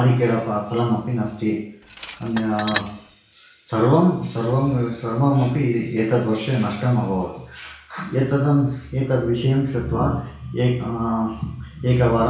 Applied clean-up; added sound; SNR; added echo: none; Tools; 8 dB; reverberation time 0.6 s.